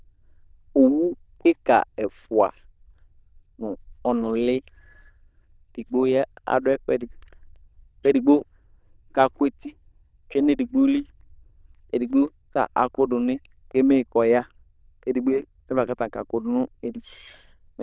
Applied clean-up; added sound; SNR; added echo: neural diffusion model UNIVERSE++.